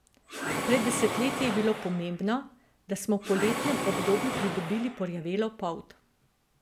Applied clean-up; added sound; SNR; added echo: none; Mechanisms; 4 dB; none.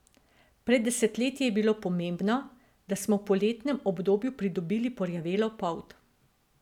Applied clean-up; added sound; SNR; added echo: none; none; none; none.